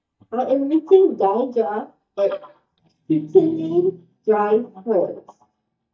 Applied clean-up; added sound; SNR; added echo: neural mask model DeepFilterNet 3.